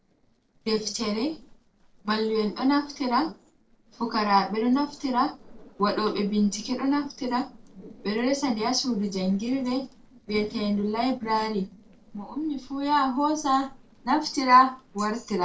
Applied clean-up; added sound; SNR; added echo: neural separator model SepFormer DNS4.